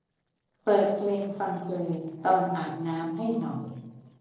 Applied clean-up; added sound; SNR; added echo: neural separator model SepFormer DNS4.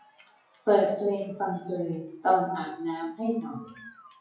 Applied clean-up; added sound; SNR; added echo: classical method WPE with log-MMSE.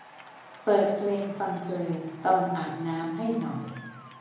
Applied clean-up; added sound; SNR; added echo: none; Applause / Cheering; 20 dB; reverberation time 0.9 s.